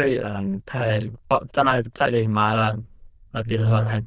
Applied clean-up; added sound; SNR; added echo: neural diffusion model UNIVERSE++.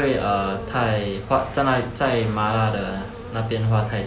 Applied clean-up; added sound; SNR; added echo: none; Buzz; 15 dB; none.